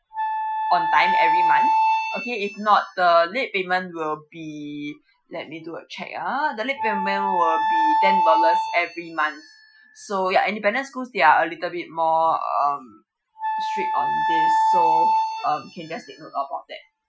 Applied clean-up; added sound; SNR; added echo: classical method Wiener filter.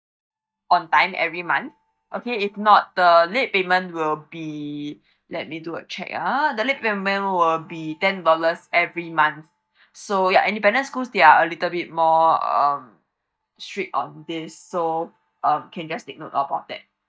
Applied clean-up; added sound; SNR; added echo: neural mask model DeepFilterNet 3.